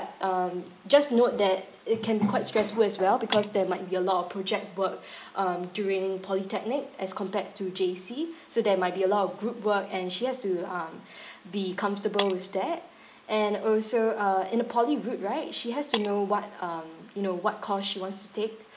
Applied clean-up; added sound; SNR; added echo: none; Shatter; 15 dB; none.